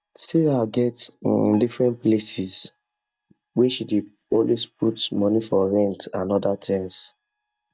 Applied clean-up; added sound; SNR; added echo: neural mask model DeepFilterNet 3.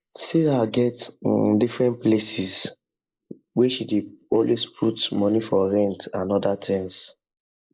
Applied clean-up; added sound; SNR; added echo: neural mask model Resemble Enhance denoiser.